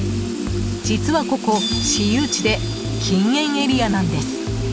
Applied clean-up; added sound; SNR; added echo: none; Sink (filling or washing) / Water tap, faucet; 17 dB; none.